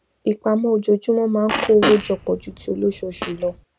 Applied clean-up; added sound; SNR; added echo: none; Fart; 7 dB; none.